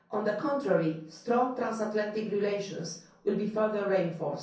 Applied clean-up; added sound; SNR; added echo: none; none; none; reverberation time 0.6 s.